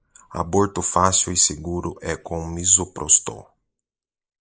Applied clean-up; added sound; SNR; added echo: neural mask model Resemble Enhance denoiser.